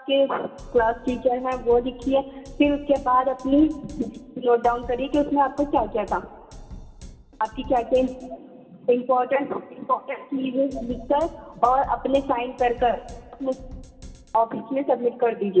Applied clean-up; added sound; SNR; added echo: none; Drum kit; 18 dB; reverberation time 1.5 s.